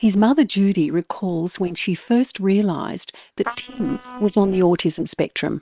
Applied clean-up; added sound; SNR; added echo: neural separator model SepFormer WHAM!.